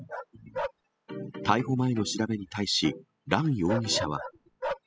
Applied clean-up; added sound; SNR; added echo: classical method spectral subtraction.